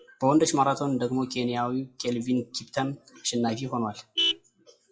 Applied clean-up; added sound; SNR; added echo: classical method WPE with log-MMSE.